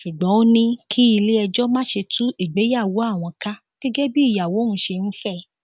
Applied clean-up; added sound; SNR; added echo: none; none; none; none.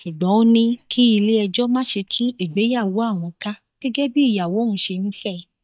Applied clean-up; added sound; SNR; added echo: neural mask model DeepFilterNet 3.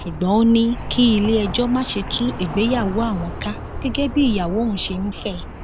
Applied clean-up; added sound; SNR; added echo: none; Traffic noise, roadway noise; 9 dB; none.